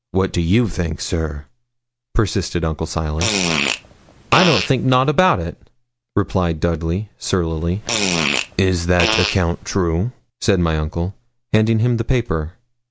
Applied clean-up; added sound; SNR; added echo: none; Fart; 3 dB; none.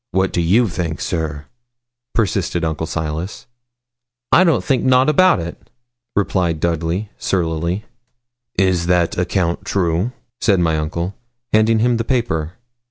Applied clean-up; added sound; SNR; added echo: none; none; none; none.